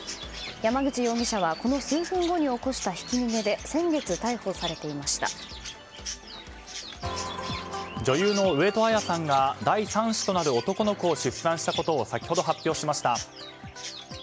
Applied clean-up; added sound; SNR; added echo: none; Chirp, tweet; 13 dB; none.